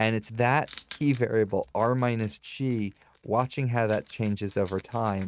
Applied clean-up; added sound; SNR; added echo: neural mask model RNNoise.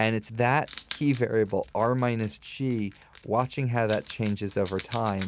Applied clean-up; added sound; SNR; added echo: none; Wild animals; 18 dB; none.